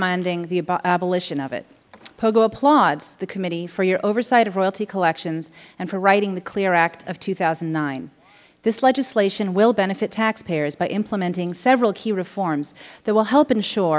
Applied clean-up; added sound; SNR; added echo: none; none; none; none.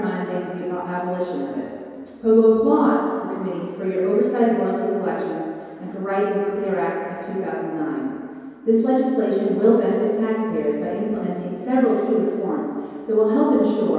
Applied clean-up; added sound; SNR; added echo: none; none; none; reverberation time 2.2 s.